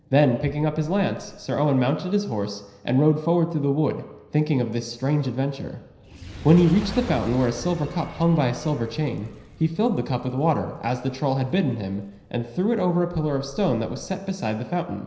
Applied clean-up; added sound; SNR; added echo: none; Fire; 19 dB; reverberation time 0.9 s.